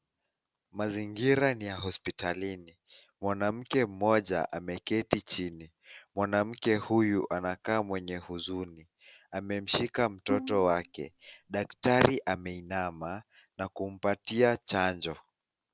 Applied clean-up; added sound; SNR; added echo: none; Bowed string instrument; 9 dB; none.